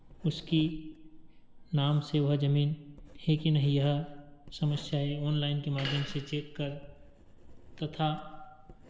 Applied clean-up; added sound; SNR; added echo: none; Writing; 17 dB; none.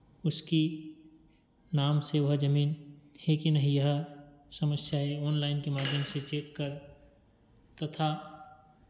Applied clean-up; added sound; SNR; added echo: none; none; none; none.